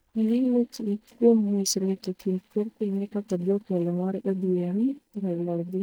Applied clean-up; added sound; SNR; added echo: neural mask model DeepFilterNet 3.